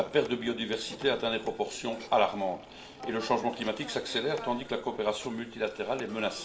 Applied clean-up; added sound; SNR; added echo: none; Telephone; 15 dB; reverberation time 1.2 s.